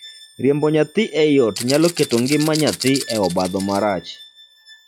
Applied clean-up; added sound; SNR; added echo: classical method log-MMSE.